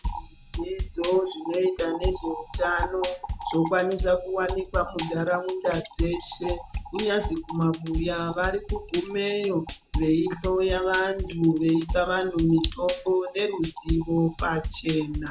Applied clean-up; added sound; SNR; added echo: none; Drum kit + Trickle, dribble / Splash, splatter; 8 dB; none.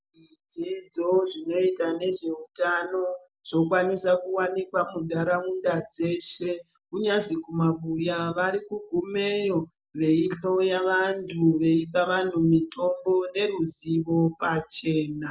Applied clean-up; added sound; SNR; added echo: none; none; none; none.